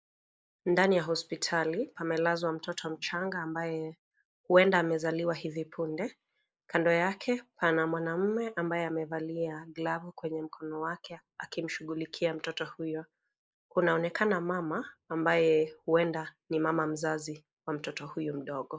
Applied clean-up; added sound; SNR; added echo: neural mask model Resemble Enhance denoiser.